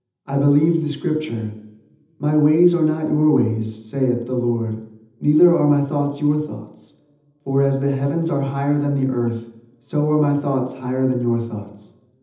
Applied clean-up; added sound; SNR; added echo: none; none; none; reverberation time 0.8 s.